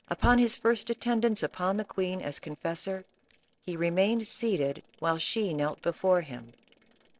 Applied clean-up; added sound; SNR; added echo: neural separator model SepFormer DNS4.